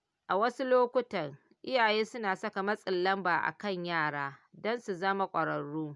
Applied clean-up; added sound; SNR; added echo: none; none; none; none.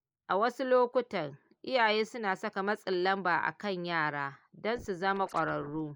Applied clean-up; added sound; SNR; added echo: neural mask model Resemble Enhance denoiser.